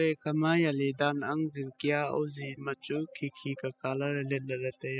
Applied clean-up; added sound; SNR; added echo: classical method spectral subtraction.